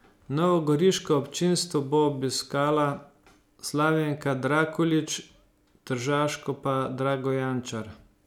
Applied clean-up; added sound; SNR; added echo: none; none; none; none.